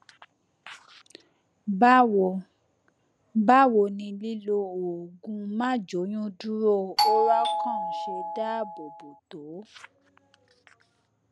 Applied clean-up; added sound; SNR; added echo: none; Doorbell; 1 dB; none.